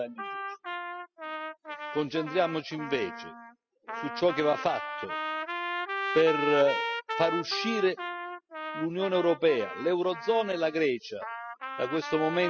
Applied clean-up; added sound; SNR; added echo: classical method spectral subtraction.